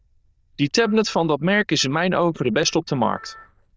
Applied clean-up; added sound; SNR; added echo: neural diffusion model UNIVERSE++.